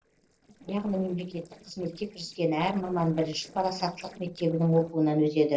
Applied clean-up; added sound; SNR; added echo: neural separator model SepFormer DNS4.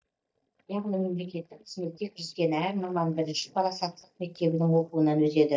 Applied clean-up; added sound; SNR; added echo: neural mask model DeepFilterNet 3.